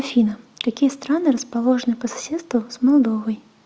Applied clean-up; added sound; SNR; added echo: none; none; none; none.